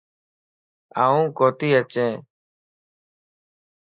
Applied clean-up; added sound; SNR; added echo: neural mask model Resemble Enhance denoiser.